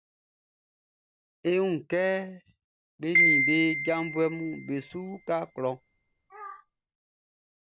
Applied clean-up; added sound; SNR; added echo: none; Marimba, xylophone; -2 dB; none.